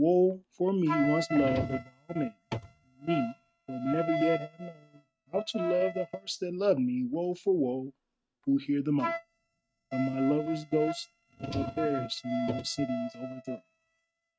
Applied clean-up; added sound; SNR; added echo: neural mask model RNNoise.